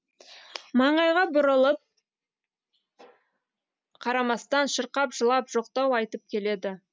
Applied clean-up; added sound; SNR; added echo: none; none; none; none.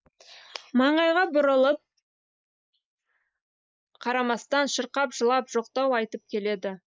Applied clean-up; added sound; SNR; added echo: neural mask model Resemble Enhance denoiser.